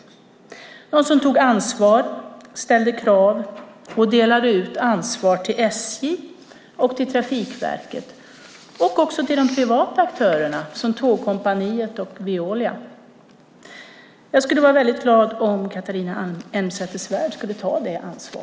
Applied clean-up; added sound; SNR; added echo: none; none; none; none.